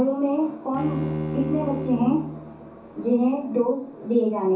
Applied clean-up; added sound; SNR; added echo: none; Bowed string instrument; 8 dB; reverberation time 0.6 s.